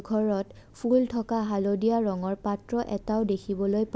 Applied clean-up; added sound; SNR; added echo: none; none; none; none.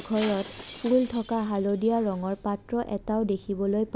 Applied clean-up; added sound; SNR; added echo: none; Shatter; 15 dB; none.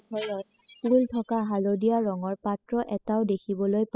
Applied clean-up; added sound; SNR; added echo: classical method spectral subtraction.